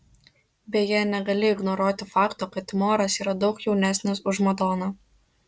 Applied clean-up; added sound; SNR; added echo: none; none; none; none.